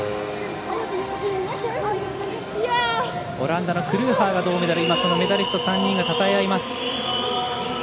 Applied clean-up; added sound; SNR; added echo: none; Keyboard (musical); 16 dB; none.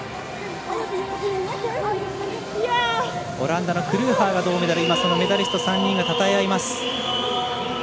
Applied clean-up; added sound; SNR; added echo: none; none; none; none.